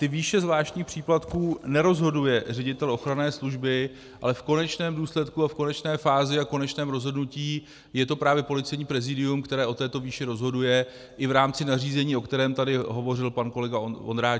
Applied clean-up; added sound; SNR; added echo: none; none; none; none.